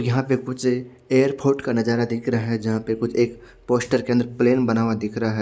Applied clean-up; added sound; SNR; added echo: none; none; none; none.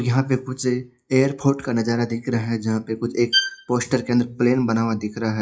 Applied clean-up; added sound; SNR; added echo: classical method WPE with log-MMSE.